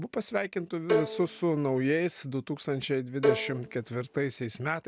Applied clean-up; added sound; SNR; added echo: none; Bowed string instrument; 2 dB; none.